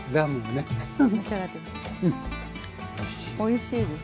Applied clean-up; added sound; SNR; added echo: none; none; none; none.